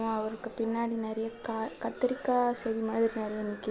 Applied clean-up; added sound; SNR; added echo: none; none; none; none.